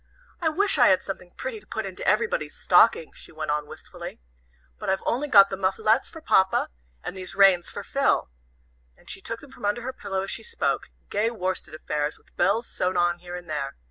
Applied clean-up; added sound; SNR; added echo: none; none; none; none.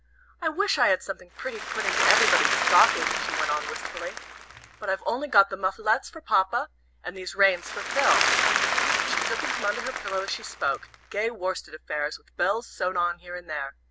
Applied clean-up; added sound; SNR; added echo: none; Applause / Crowd; 0 dB; none.